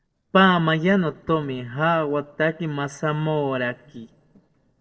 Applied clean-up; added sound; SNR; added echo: neural separator model SepFormer DNS4.